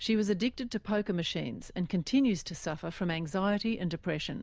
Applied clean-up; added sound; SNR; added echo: none; none; none; none.